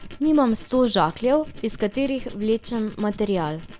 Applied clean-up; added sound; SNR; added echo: none; Tools; 16 dB; none.